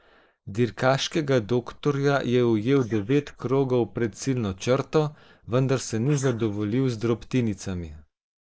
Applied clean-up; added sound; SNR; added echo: neural mask model Resemble Enhance denoiser.